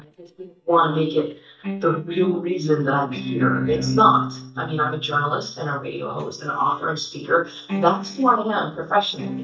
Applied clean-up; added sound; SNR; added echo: neural mask model DeepFilterNet 3.